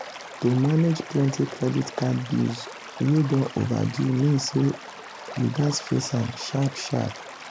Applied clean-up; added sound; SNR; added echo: none; Stream / Liquid; 14 dB; none.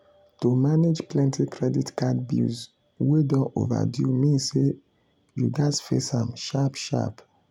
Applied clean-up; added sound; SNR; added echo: none; none; none; none.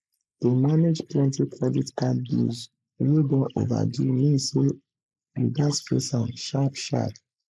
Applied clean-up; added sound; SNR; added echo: neural mask model Resemble Enhance denoiser.